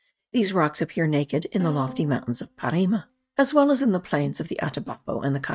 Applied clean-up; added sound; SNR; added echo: neural mask model RNNoise.